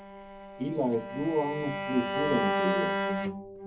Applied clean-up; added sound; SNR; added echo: none; Bowed string instrument; 0 dB; reverberation time 0.3 s.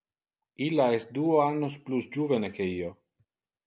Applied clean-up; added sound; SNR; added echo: none; none; none; none.